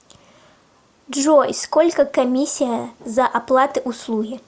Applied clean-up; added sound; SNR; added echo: none; none; none; none.